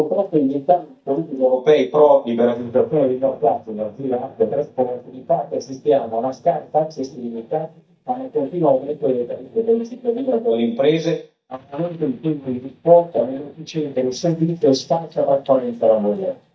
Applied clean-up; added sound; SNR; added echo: neural mask model DeepFilterNet 3.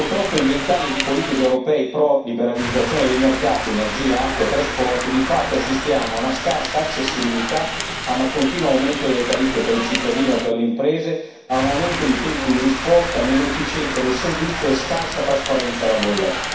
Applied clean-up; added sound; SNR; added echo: none; Rain; 6 dB; reverberation time 0.6 s.